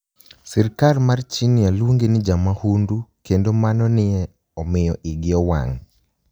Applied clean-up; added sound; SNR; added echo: none; none; none; none.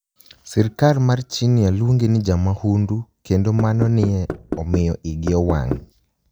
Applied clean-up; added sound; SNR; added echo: none; Knock; 9 dB; none.